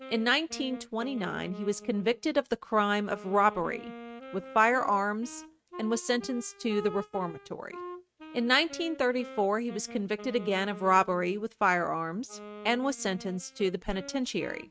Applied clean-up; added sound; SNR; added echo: neural mask model RNNoise.